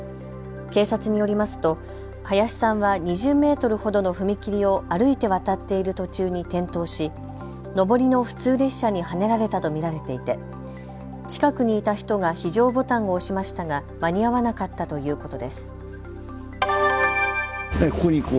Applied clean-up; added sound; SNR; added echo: none; none; none; none.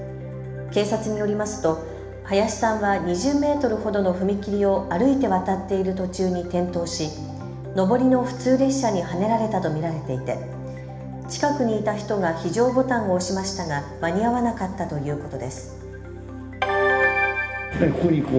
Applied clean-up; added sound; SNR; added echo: none; none; none; reverberation time 1.1 s.